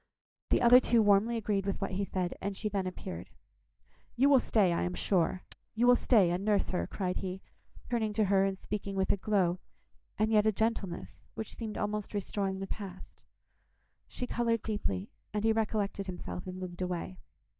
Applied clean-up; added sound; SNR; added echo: neural mask model DeepFilterNet 3.